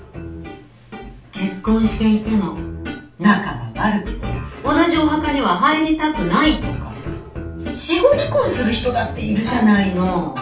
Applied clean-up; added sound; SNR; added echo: none; none; none; reverberation time 0.3 s.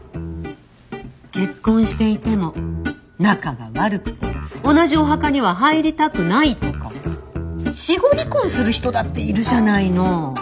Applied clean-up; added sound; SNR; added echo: none; none; none; none.